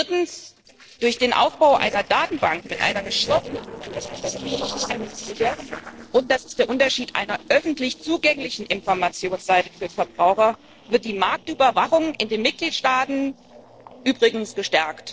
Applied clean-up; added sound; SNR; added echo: neural separator model SepFormer DNS4.